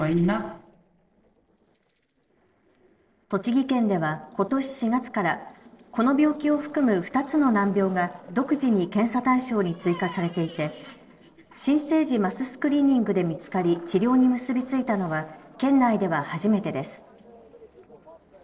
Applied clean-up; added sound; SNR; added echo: neural separator model SepFormer DNS4.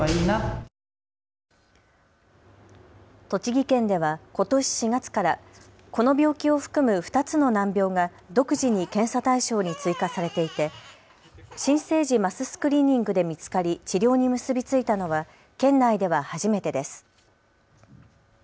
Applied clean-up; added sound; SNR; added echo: none; none; none; none.